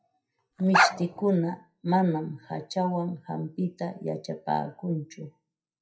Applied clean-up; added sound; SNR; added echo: classical method WPE with log-MMSE.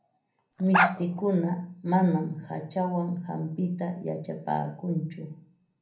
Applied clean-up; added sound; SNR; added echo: none; Bark; -1 dB; reverberation time 0.6 s.